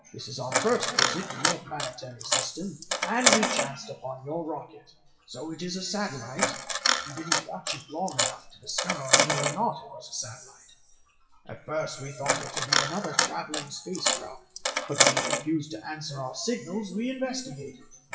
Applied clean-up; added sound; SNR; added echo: classical method WPE with log-MMSE.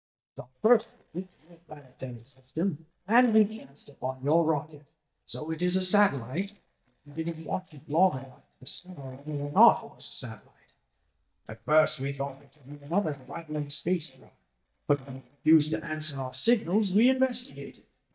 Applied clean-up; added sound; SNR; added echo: neural mask model DeepFilterNet 3.